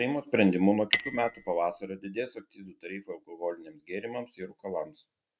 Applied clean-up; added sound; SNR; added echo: neural mask model RNNoise.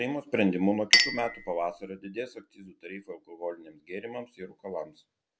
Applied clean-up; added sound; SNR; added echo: none; Chink, clink; 1 dB; none.